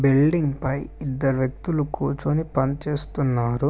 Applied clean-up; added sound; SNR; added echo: none; none; none; none.